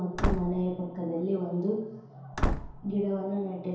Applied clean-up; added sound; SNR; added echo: none; Slam / Wood; 2 dB; reverberation time 2.2 s.